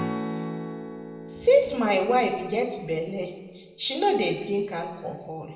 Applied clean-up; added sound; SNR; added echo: none; Strum; 11 dB; reverberation time 1.1 s.